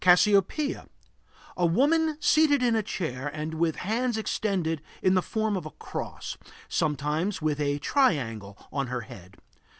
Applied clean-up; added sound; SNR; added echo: none; none; none; none.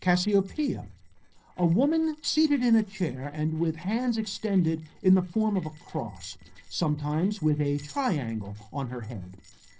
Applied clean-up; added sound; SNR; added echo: neural separator model SepFormer DNS4.